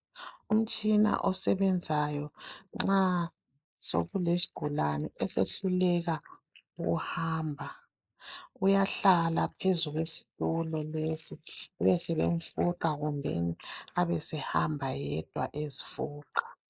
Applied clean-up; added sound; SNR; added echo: neural mask model Resemble Enhance denoiser.